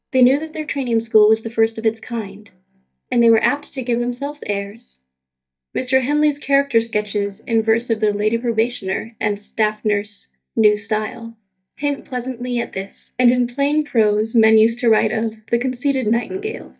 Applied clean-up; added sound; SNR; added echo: neural mask model DeepFilterNet 3.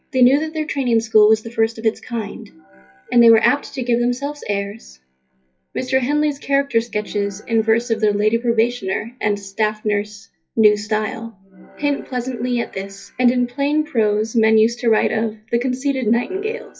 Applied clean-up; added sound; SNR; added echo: classical method WPE with log-MMSE.